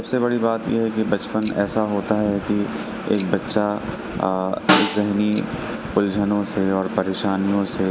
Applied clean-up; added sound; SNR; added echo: none; Snare drum + Bicycle bell; 8 dB; none.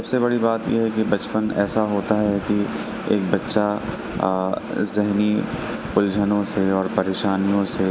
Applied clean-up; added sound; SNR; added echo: none; none; none; none.